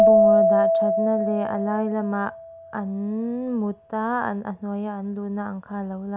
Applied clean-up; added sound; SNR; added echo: none; Keyboard (musical); -3 dB; none.